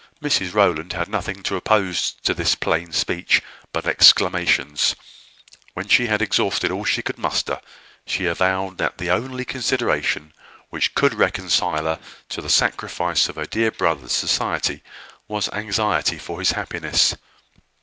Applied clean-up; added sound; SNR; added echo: none; none; none; none.